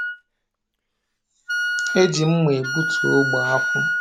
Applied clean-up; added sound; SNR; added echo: none; Wind instrument, woodwind instrument; 2 dB; none.